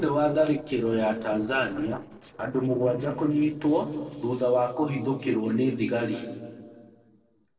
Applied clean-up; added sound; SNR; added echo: neural separator model SepFormer DNS4.